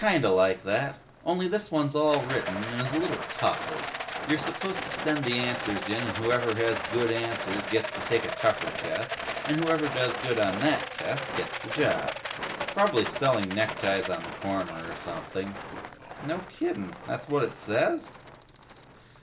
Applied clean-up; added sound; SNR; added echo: none; Rattle; 7 dB; none.